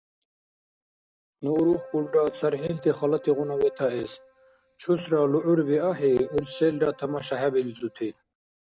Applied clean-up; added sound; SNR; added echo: none; Keyboard (musical); 18 dB; none.